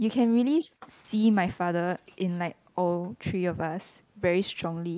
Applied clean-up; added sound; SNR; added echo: neural mask model Resemble Enhance denoiser.